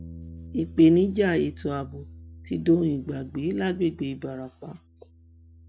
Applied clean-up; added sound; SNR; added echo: none; Bass guitar; 18 dB; none.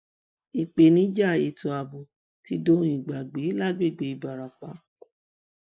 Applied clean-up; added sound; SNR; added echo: neural mask model Resemble Enhance denoiser.